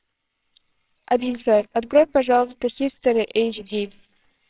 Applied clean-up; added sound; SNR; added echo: neural separator model SepFormer WHAMR!.